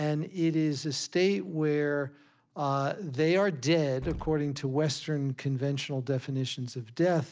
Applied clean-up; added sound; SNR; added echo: none; Explosion; 15 dB; none.